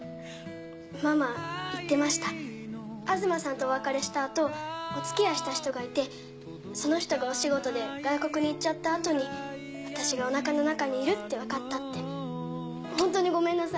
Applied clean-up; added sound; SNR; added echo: none; none; none; none.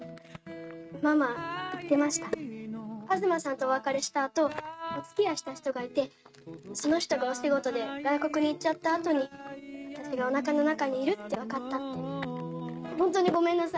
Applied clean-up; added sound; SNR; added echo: neural mask model RNNoise.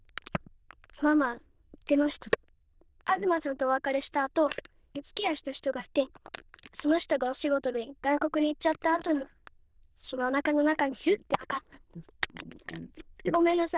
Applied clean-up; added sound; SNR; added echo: neural diffusion model UNIVERSE++.